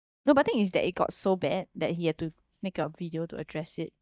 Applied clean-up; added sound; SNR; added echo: neural mask model DeepFilterNet 3.